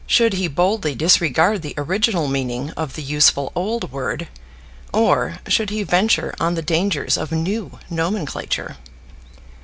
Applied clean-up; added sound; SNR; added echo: none; none; none; none.